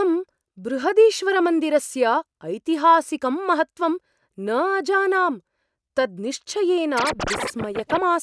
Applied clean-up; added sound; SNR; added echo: neural mask model RNNoise.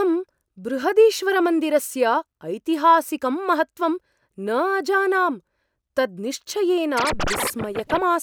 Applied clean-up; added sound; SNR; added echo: none; Scratching (performance technique); 5 dB; none.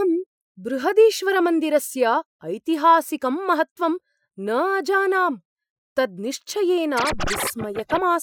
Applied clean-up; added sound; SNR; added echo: classical method Wiener filter.